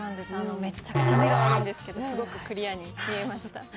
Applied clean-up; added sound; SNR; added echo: none; Musical instrument; -4 dB; none.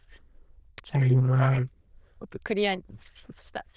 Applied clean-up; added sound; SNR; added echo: neural diffusion model UNIVERSE++.